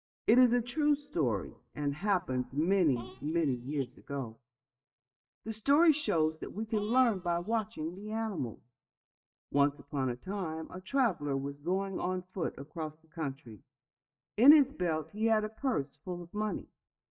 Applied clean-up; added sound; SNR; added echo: neural mask model DeepFilterNet 3.